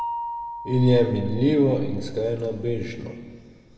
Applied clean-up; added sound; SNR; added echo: none; Mallet percussion; 13 dB; reverberation time 2.2 s.